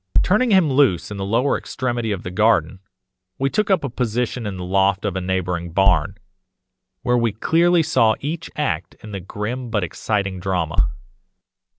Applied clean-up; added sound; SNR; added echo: none; Bass drum; -2 dB; none.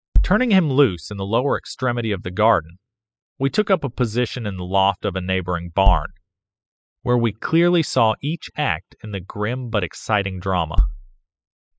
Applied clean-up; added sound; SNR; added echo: classical method spectral subtraction.